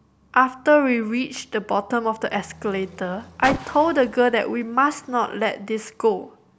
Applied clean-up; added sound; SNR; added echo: none; Car; 17 dB; none.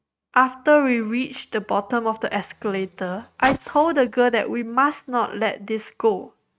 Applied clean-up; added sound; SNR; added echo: neural mask model RNNoise.